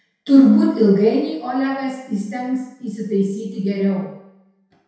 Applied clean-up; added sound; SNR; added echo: none; none; none; reverberation time 0.7 s.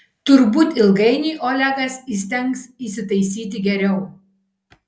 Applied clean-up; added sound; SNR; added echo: none; none; none; none.